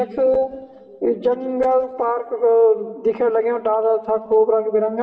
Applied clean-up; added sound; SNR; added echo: none; none; none; reverberation time 1.9 s.